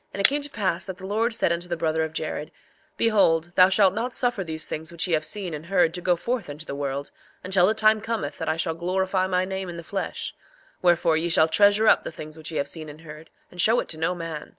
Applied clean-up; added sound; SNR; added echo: none; Shatter; 12 dB; none.